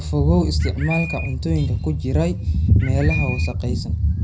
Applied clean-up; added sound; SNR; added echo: none; Bird; 12 dB; reverberation time 0.4 s.